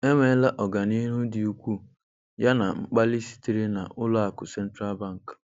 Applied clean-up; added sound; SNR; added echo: none; none; none; none.